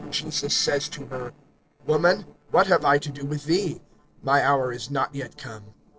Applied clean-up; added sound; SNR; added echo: neural separator model SepFormer DNS4.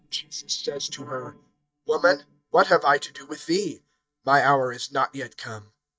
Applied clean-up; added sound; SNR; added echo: neural mask model DeepFilterNet 3.